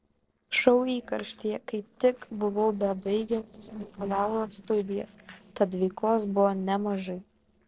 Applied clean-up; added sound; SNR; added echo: neural separator model SepFormer DNS4.